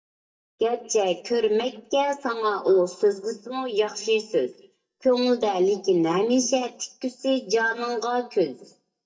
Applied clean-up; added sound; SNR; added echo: neural mask model DeepFilterNet 3.